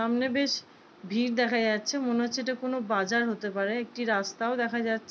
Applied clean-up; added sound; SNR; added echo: none; none; none; none.